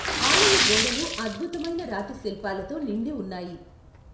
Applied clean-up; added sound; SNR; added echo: none; Splash, splatter; -2 dB; reverberation time 0.5 s.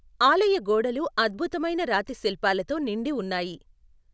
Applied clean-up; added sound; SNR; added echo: none; none; none; none.